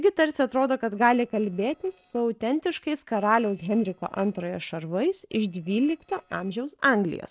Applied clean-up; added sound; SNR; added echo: neural separator model SepFormer DNS4.